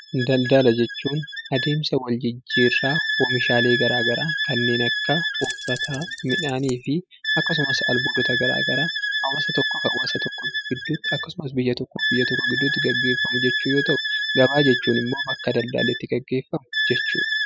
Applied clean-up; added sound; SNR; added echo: classical method spectral subtraction.